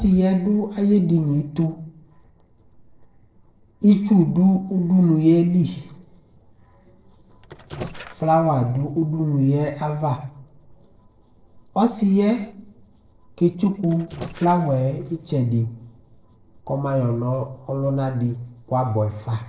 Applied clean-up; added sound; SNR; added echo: neural separator model SepFormer DNS4.